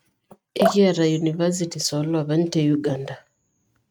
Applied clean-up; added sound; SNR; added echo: neural mask model RNNoise.